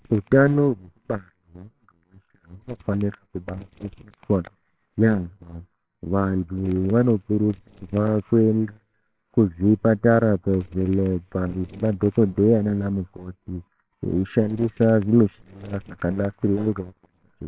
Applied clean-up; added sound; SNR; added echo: neural separator model SepFormer WHAMR!.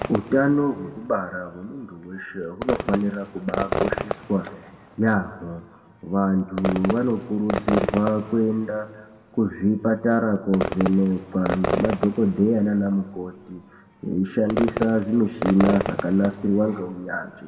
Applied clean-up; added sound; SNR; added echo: none; Fireworks; 7 dB; reverberation time 1.2 s.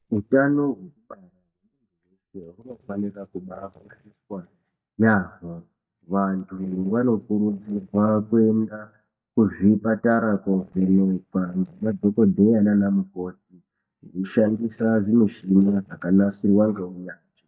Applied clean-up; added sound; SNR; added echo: neural mask model DeepFilterNet 3.